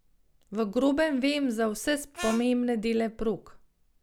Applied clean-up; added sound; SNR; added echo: none; Harmonica; 11 dB; none.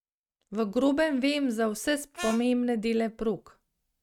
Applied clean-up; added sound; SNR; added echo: neural mask model RNNoise.